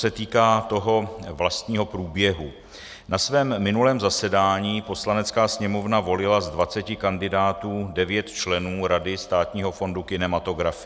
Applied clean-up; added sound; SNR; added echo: none; none; none; none.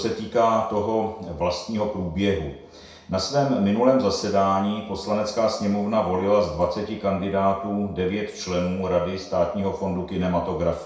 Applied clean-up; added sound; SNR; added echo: none; none; none; reverberation time 0.6 s.